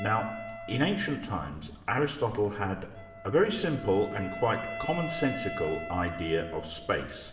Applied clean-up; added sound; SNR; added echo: none; Wind instrument, woodwind instrument; 11 dB; reverberation time 2.5 s.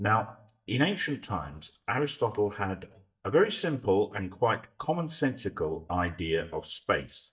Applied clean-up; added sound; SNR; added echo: neural mask model DeepFilterNet 3.